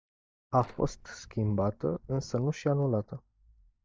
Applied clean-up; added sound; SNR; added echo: neural mask model DeepFilterNet 3.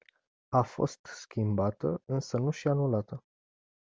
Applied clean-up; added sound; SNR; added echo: none; none; none; none.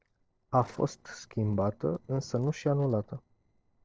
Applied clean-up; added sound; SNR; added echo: neural separator model SepFormer DNS4.